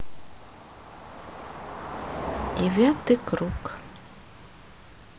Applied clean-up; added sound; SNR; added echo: none; Car passing by; 9 dB; none.